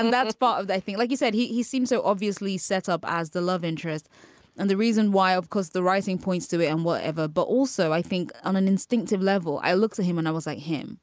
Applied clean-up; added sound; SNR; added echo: none; none; none; none.